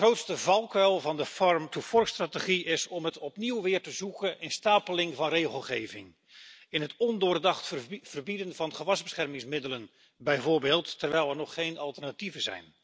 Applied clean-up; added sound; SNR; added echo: none; none; none; none.